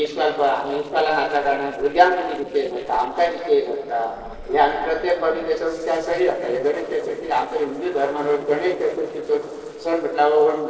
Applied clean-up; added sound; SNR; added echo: neural separator model SepFormer DNS4.